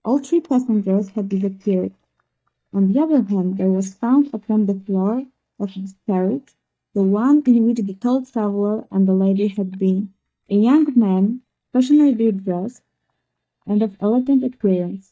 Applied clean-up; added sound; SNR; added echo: neural mask model DeepFilterNet 3.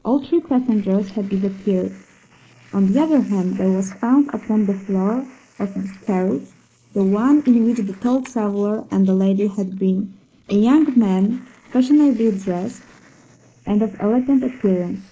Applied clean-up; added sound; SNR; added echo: neural mask model Resemble Enhance denoiser.